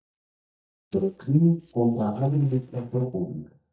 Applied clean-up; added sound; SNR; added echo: neural mask model DeepFilterNet 3.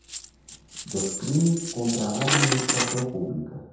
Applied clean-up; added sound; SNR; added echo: none; Coin (dropping); 2 dB; reverberation time 0.9 s.